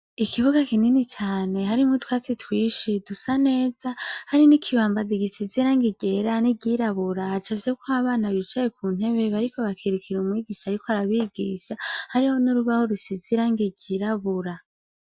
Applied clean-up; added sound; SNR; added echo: none; none; none; none.